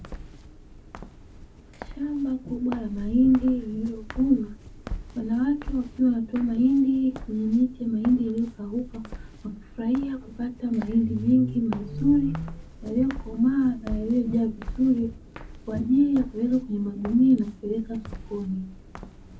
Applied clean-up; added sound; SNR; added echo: none; Walk, footsteps; 14 dB; reverberation time 0.4 s.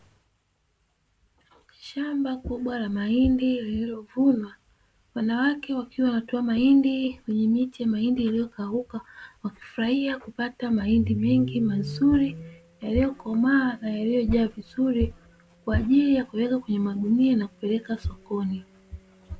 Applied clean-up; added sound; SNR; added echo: none; none; none; none.